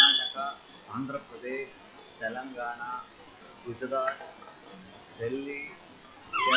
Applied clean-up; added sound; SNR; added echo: classical method log-MMSE.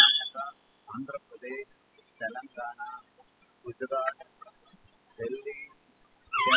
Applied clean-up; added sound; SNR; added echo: classical method spectral subtraction.